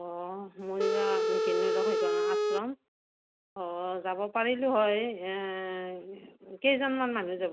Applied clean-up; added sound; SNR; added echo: none; Telephone; -4 dB; none.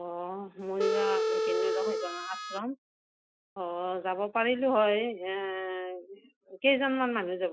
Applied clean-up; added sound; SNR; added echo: classical method Wiener filter.